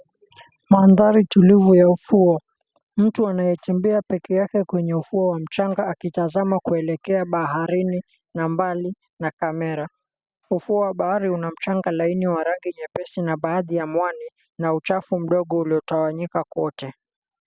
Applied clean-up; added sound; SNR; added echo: none; none; none; none.